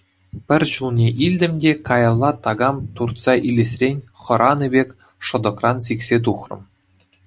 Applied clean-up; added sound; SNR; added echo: none; Bass guitar; 17 dB; none.